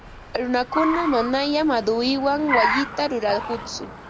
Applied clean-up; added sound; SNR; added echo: none; Car; 6 dB; none.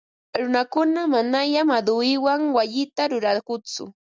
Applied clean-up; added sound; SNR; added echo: none; none; none; none.